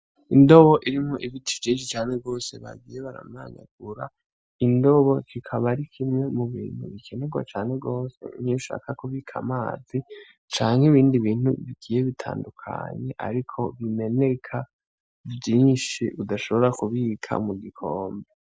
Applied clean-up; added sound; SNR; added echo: none; none; none; none.